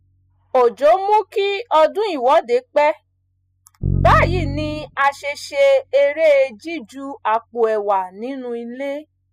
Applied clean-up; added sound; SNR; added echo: classical method spectral subtraction.